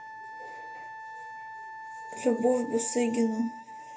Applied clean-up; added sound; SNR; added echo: none; Wind instrument, woodwind instrument; 11 dB; reverberation time 0.3 s.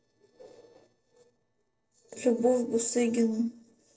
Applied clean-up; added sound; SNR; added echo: neural separator model SepFormer DNS4.